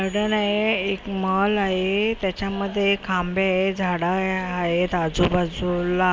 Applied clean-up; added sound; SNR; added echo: none; none; none; none.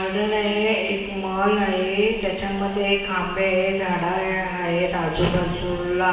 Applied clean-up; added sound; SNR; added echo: none; none; none; reverberation time 1.3 s.